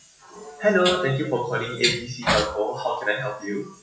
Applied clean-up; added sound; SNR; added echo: classical method WPE with log-MMSE.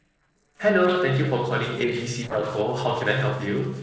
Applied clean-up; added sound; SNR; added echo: neural separator model SepFormer DNS4.